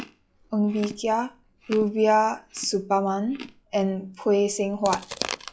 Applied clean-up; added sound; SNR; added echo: classical method log-MMSE.